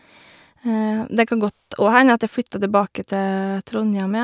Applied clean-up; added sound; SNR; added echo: none; none; none; none.